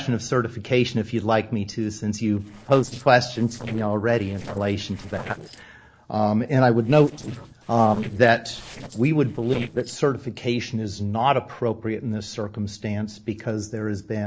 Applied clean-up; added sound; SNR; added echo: neural separator model SepFormer DNS4.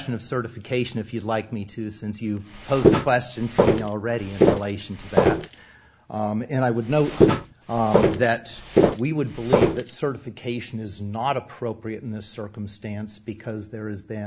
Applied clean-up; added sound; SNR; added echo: none; Walk, footsteps; -5 dB; none.